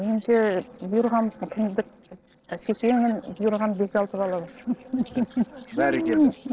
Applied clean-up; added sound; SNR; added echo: neural separator model SepFormer DNS4.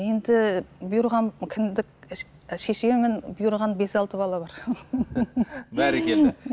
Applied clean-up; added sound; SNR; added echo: none; none; none; none.